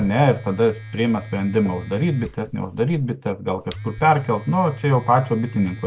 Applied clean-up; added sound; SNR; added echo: none; Domestic sounds, home sounds; 15 dB; none.